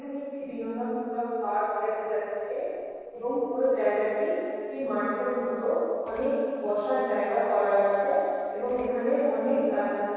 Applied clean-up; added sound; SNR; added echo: neural separator model SepFormer DNS4.